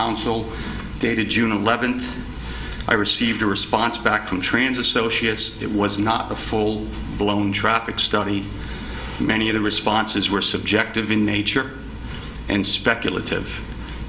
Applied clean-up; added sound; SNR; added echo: none; none; none; reverberation time 0.4 s.